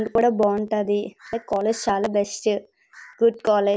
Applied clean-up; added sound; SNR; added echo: none; none; none; none.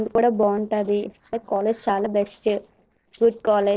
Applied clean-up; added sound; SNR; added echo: neural separator model SepFormer DNS4.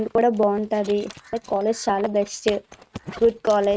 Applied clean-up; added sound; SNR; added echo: neural mask model RNNoise.